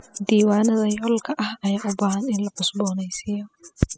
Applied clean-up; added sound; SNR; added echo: classical method spectral subtraction.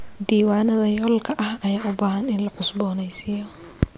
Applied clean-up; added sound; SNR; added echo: none; none; none; none.